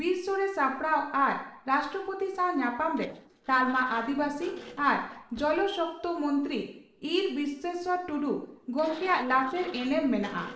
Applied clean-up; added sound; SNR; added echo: neural separator model SepFormer DNS4.